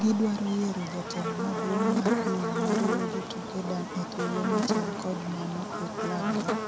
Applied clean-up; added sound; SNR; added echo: none; Buzz; -1 dB; none.